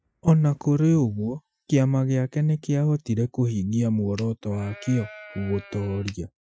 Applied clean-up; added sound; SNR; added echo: classical method Wiener filter.